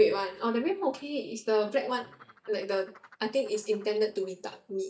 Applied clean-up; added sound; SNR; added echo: neural mask model DeepFilterNet 3.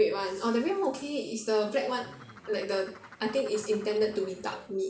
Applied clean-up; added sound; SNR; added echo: none; Bird; 19 dB; reverberation time 0.6 s.